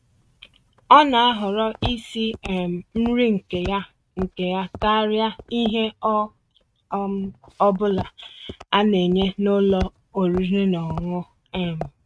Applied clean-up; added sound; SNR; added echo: neural mask model RNNoise.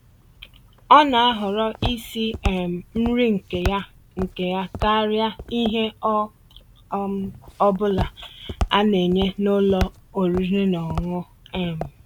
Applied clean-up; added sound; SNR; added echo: none; Walk, footsteps; 10 dB; none.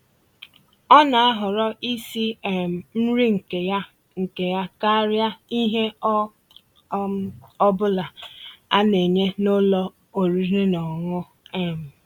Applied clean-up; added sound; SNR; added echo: none; none; none; none.